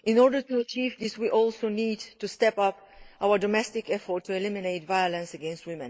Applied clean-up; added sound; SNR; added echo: neural mask model Resemble Enhance denoiser.